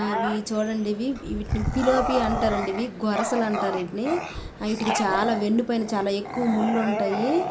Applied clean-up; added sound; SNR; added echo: none; Bark / Growling; 5 dB; none.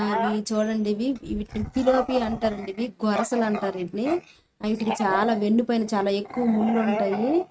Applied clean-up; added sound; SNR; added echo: neural mask model RNNoise.